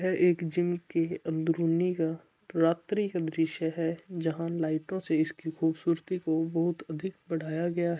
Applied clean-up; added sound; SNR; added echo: neural mask model Resemble Enhance denoiser.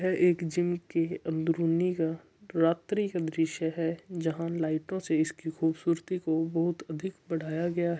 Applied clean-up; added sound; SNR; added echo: none; none; none; none.